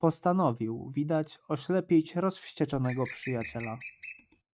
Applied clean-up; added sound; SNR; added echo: neural mask model RNNoise.